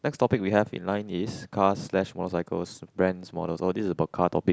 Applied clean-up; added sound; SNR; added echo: none; none; none; none.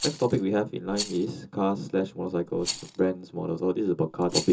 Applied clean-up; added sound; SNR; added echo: none; Rattle; 11 dB; reverberation time 0.2 s.